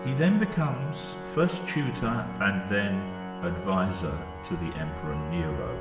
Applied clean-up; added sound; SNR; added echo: none; Organ; 9 dB; reverberation time 1.1 s.